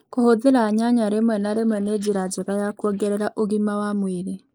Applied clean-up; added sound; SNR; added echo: neural mask model Resemble Enhance denoiser.